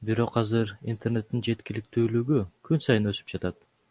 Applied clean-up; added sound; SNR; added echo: none; none; none; none.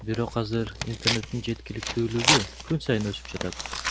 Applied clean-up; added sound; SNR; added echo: none; Tearing; 1 dB; none.